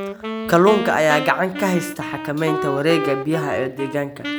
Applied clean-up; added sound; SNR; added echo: none; Wind instrument, woodwind instrument; 7 dB; none.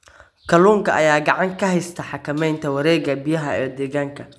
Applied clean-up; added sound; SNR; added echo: none; none; none; none.